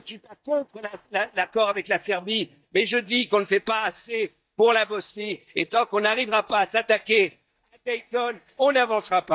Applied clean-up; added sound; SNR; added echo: neural mask model DeepFilterNet 3.